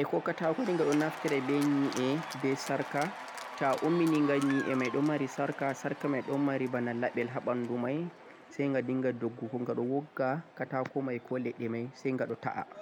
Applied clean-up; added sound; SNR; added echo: none; Applause / Cheering; 13 dB; none.